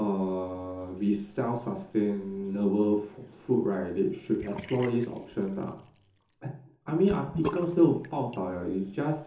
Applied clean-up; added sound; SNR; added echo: none; Bathtub (filling or washing) / Sink (filling or washing); 16 dB; reverberation time 0.6 s.